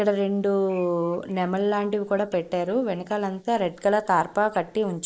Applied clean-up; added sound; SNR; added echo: neural mask model Resemble Enhance denoiser.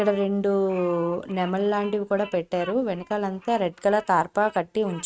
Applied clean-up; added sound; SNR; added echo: neural mask model RNNoise.